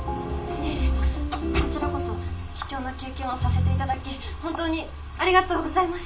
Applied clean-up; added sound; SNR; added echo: none; none; none; reverberation time 0.2 s.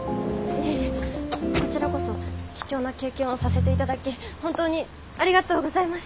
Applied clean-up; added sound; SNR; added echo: none; none; none; none.